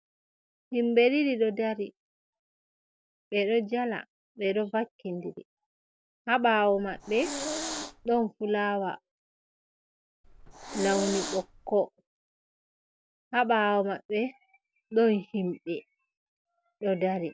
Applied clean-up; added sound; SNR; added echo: none; Hiss; 7 dB; none.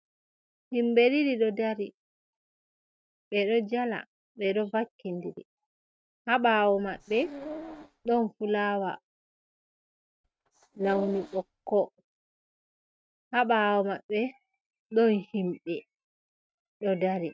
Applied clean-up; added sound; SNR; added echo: neural mask model RNNoise.